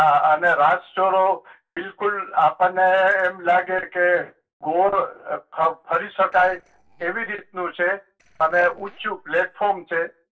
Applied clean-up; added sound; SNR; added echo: neural separator model SepFormer DNS4.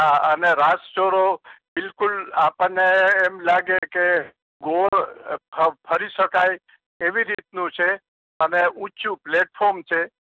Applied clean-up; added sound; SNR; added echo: none; none; none; none.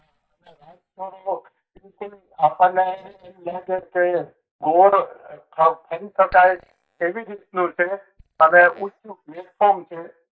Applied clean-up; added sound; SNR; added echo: neural mask model DeepFilterNet 3.